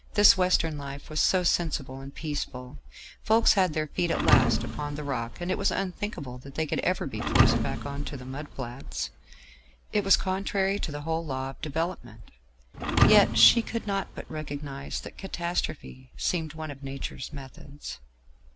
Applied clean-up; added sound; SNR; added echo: none; Thump, thud; 2 dB; none.